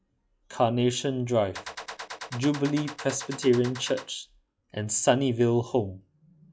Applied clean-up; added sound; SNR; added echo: classical method log-MMSE.